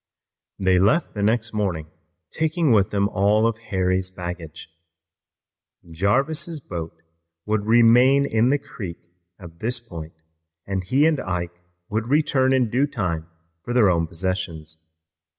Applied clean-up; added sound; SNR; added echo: none; none; none; none.